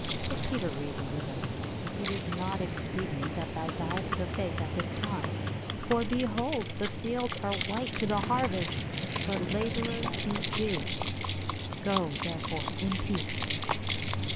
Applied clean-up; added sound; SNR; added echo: none; Livestock, farm animals, working animals + Keys jangling; -1 dB; none.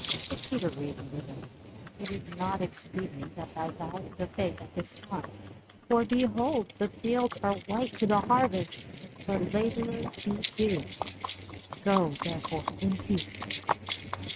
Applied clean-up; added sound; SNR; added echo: neural mask model RNNoise.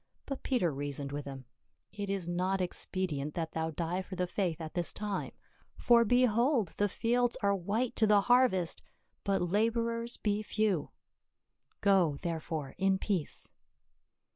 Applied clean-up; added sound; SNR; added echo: none; none; none; none.